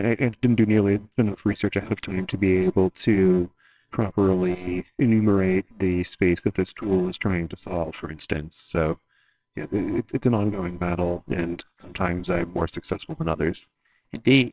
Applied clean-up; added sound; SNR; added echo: neural separator model SepFormer WHAMR!.